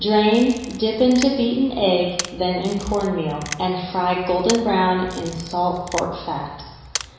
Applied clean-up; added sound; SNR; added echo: none; Camera; 15 dB; reverberation time 1.0 s.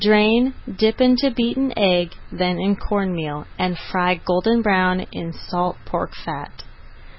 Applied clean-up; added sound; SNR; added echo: none; none; none; none.